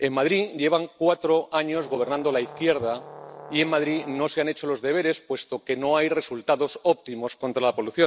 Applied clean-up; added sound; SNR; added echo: none; Brass instrument; 18 dB; none.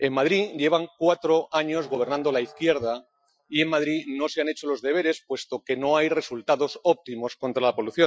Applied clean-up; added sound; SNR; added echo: classical method Wiener filter.